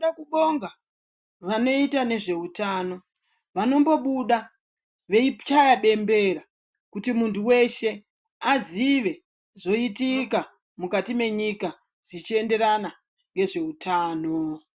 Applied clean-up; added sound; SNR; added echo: none; none; none; none.